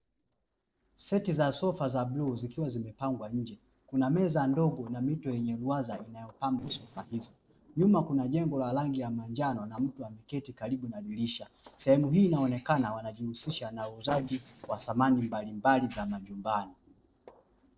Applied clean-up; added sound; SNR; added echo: neural separator model SepFormer DNS4.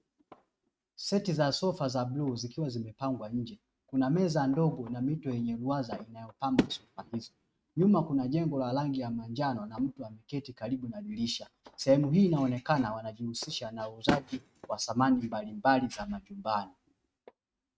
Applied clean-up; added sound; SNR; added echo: neural mask model RNNoise.